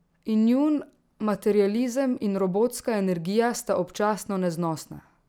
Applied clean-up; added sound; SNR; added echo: none; none; none; none.